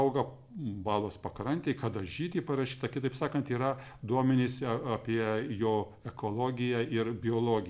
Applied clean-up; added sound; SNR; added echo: none; none; none; none.